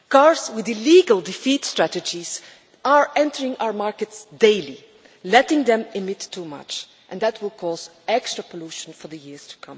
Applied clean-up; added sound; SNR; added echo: none; none; none; none.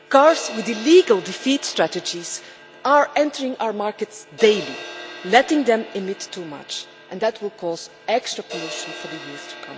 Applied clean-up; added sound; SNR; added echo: none; Crash cymbal; 16 dB; none.